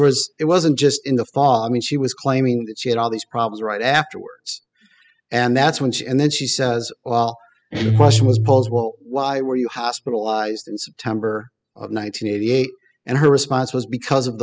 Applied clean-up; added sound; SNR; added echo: classical method spectral subtraction.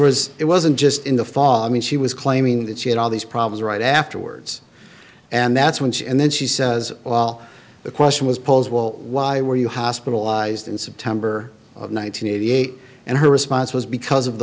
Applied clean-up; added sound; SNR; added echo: none; none; none; none.